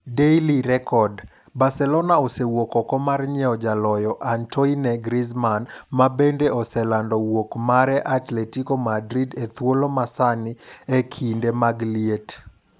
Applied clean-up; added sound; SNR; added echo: none; none; none; none.